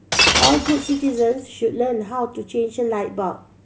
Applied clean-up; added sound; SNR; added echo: none; Shatter; 0 dB; none.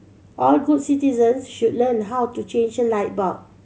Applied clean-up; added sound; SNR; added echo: none; none; none; none.